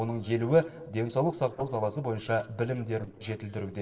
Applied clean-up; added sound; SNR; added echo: neural separator model SepFormer DNS4.